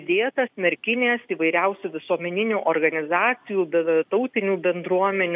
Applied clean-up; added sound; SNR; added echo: none; none; none; none.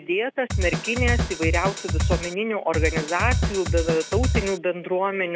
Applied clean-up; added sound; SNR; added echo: none; Drum kit; -1 dB; none.